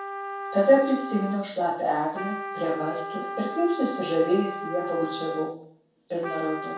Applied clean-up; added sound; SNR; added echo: none; Trumpet; 8 dB; reverberation time 0.6 s.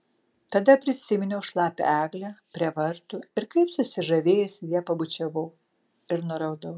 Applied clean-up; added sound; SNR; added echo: none; none; none; none.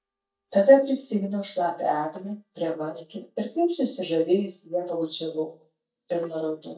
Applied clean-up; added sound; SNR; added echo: neural mask model DeepFilterNet 3.